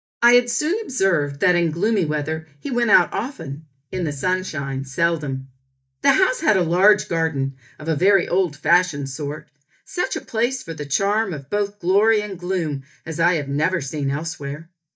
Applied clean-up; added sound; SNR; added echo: neural mask model DeepFilterNet 3.